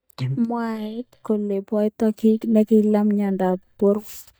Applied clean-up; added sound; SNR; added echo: neural mask model DeepFilterNet 3.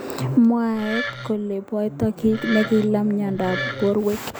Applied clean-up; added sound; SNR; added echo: none; Wood; 10 dB; none.